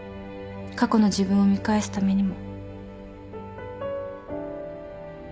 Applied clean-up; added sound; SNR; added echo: none; none; none; none.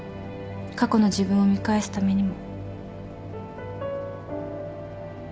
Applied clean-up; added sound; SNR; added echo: none; Mechanical fan; 14 dB; none.